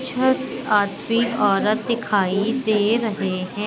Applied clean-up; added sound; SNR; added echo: none; Subway, metro, underground; 7 dB; none.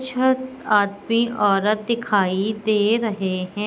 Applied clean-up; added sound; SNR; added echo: none; none; none; none.